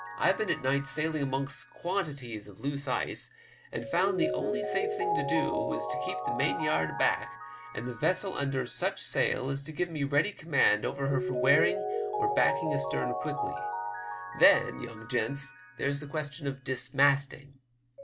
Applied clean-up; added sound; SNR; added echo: none; Mallet percussion; 5 dB; none.